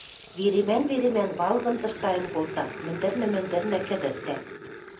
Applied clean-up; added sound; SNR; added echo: none; Growling; 11 dB; reverberation time 0.3 s.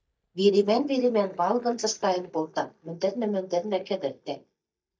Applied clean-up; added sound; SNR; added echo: neural mask model DeepFilterNet 3.